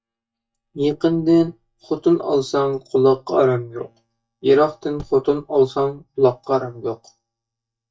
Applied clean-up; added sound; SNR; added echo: neural mask model DeepFilterNet 3.